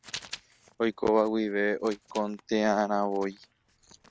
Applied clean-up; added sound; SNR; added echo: none; Writing; 20 dB; none.